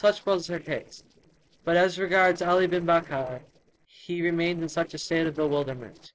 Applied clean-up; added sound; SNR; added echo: neural separator model SepFormer DNS4.